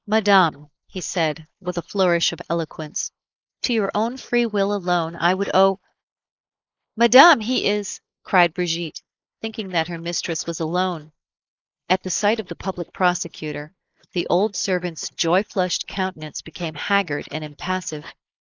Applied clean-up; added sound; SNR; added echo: neural mask model Resemble Enhance denoiser.